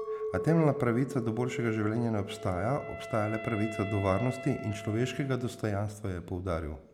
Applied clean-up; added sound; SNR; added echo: none; Wind instrument, woodwind instrument + Chink, clink; 10 dB; none.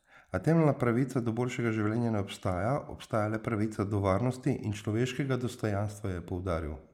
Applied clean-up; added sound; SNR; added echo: neural mask model Resemble Enhance denoiser.